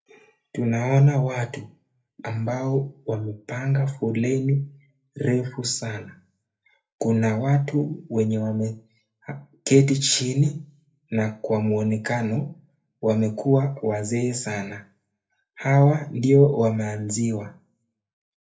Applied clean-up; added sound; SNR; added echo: none; none; none; reverberation time 0.3 s.